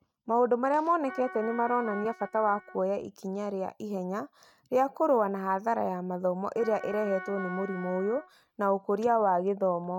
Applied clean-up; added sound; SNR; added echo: neural mask model RNNoise.